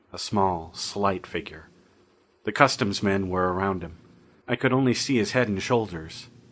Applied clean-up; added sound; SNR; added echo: none; none; none; none.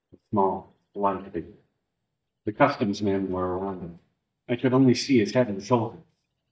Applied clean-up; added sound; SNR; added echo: neural mask model DeepFilterNet 3.